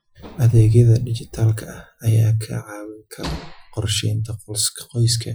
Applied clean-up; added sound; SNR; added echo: classical method Wiener filter.